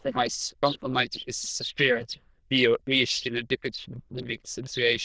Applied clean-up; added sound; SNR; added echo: neural diffusion model UNIVERSE++.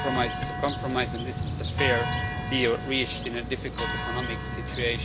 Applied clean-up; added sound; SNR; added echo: none; Church bell + Vehicle; 1 dB; none.